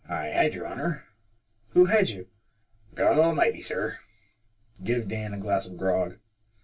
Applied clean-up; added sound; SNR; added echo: none; none; none; reverberation time 0.1 s.